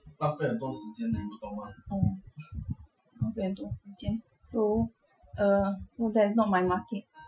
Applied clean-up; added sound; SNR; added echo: classical method Wiener filter.